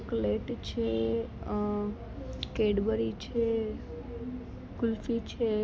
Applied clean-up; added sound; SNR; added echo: none; none; none; none.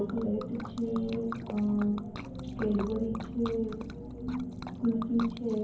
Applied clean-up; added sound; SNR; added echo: none; Liquid; 14 dB; reverberation time 0.9 s.